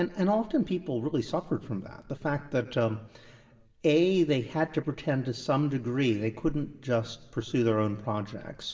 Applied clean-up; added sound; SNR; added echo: none; none; none; reverberation time 2.6 s.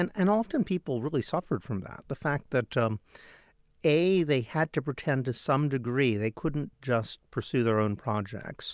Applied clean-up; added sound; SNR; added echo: none; none; none; none.